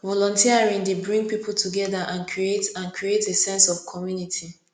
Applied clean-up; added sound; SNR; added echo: none; none; none; none.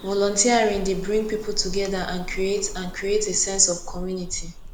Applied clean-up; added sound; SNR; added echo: none; Bird vocalization, bird call, bird song; 9 dB; none.